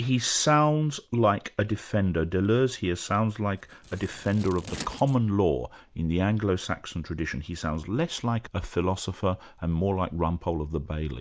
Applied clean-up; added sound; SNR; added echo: none; Scissors; 16 dB; none.